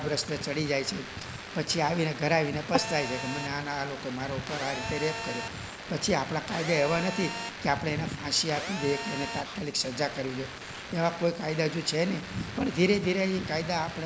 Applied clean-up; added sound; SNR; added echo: none; Telephone; 9 dB; none.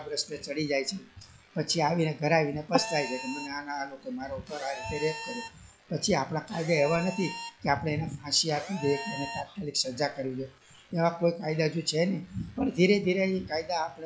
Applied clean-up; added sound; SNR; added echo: classical method log-MMSE.